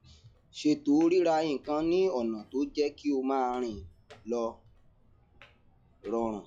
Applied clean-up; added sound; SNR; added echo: classical method log-MMSE.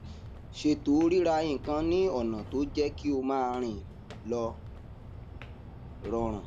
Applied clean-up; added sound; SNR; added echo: none; Walk, footsteps; 12 dB; none.